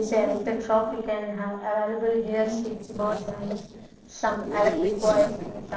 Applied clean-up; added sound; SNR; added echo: neural separator model SepFormer DNS4.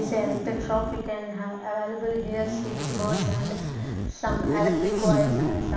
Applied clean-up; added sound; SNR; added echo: none; Zipper (clothing); -2 dB; reverberation time 0.9 s.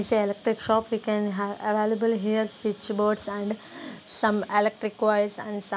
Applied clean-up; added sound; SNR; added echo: none; none; none; none.